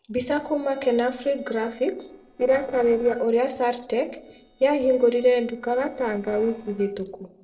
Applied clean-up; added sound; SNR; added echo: neural separator model SepFormer DNS4.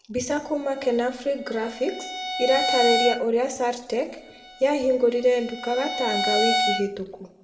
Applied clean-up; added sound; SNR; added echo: none; Bowed string instrument; 4 dB; reverberation time 0.8 s.